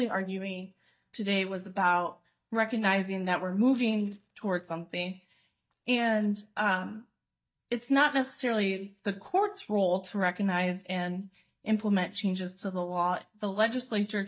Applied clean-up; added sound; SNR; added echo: neural mask model DeepFilterNet 3.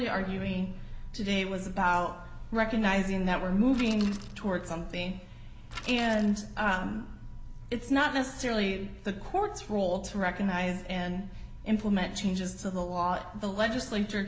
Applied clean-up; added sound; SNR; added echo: none; Bicycle; 17 dB; none.